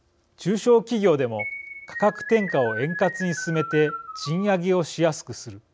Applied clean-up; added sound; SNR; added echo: none; Keyboard (musical); 10 dB; none.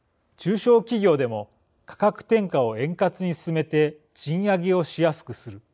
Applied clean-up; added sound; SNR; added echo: neural mask model Resemble Enhance denoiser.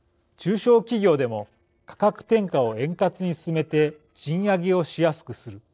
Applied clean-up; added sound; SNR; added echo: neural separator model SepFormer DNS4.